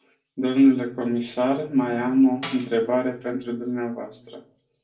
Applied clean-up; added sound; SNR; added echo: none; Tambourine; 18 dB; reverberation time 0.2 s.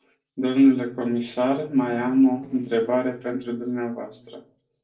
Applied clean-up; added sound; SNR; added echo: neural separator model SepFormer DNS4.